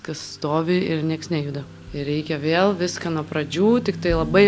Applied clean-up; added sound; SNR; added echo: none; none; none; none.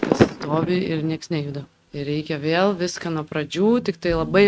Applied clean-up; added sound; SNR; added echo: neural mask model RNNoise.